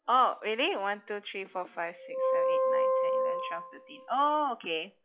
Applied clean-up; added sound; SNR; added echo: classical method log-MMSE.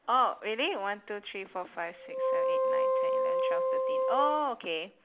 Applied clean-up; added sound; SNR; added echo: none; Wind instrument, woodwind instrument; -3 dB; none.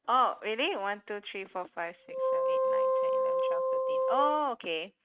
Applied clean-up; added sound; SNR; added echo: neural mask model RNNoise.